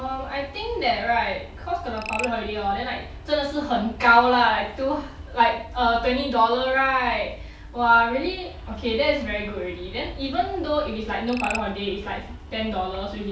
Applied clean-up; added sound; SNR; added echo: none; Frog; 15 dB; none.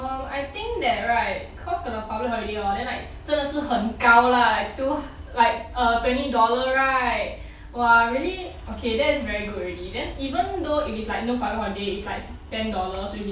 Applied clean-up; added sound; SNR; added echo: none; none; none; none.